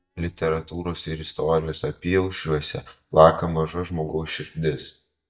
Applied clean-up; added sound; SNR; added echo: neural mask model DeepFilterNet 3.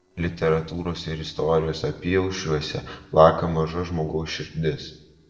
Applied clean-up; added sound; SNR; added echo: neural separator model SepFormer DNS4.